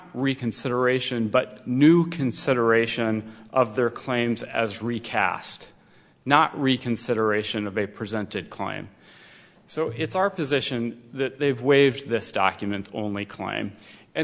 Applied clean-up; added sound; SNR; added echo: none; none; none; none.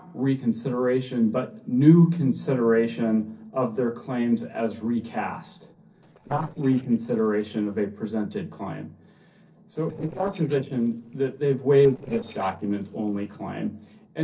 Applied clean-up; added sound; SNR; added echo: neural separator model SepFormer DNS4.